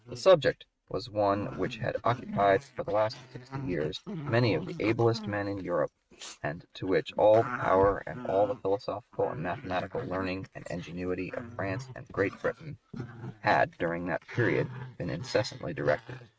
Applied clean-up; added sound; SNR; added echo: neural mask model RNNoise.